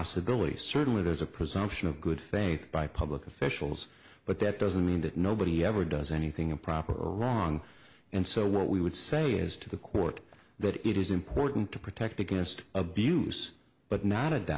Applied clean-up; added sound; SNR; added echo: none; none; none; none.